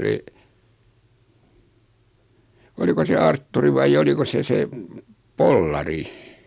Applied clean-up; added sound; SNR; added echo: none; none; none; none.